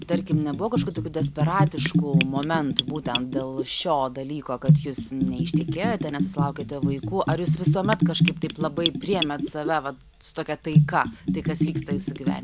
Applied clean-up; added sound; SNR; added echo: none; Bathtub (filling or washing) / Gurgling; -3 dB; none.